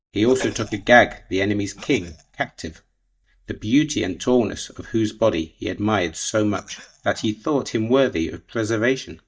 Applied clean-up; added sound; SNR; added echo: neural mask model DeepFilterNet 3.